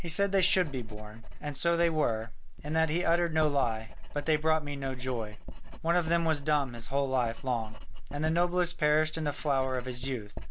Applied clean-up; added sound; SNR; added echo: none; Writing; 3 dB; none.